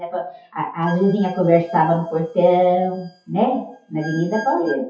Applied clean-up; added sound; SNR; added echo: classical method WPE with log-MMSE.